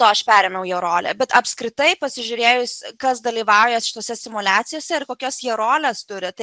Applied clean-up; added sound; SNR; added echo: none; none; none; none.